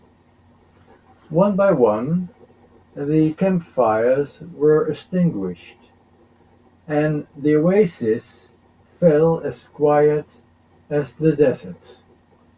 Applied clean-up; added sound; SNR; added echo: none; none; none; none.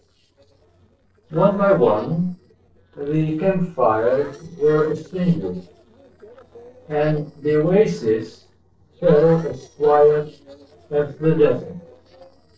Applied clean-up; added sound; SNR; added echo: neural separator model SepFormer DNS4.